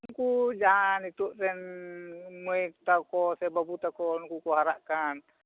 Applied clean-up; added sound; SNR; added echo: none; none; none; none.